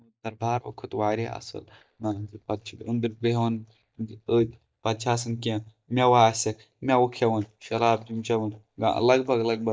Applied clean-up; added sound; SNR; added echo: neural mask model DeepFilterNet 3.